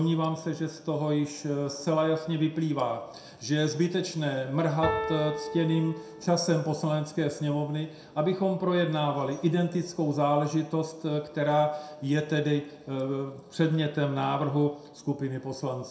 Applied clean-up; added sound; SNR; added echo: none; Piano; 5 dB; reverberation time 0.5 s.